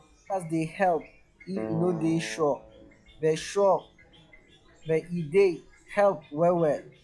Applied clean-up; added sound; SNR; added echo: classical method log-MMSE.